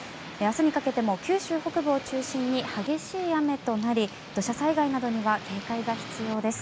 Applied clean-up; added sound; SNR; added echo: none; none; none; none.